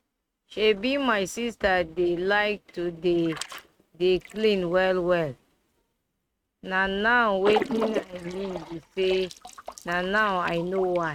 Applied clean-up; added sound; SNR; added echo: neural mask model RNNoise.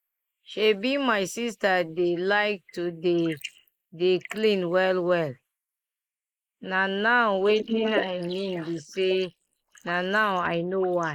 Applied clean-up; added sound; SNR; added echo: neural mask model Resemble Enhance denoiser.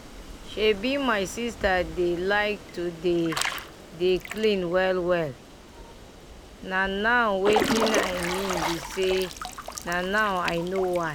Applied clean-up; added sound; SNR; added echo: none; Drip / Trickle, dribble / Water / Splash, splatter; 7 dB; none.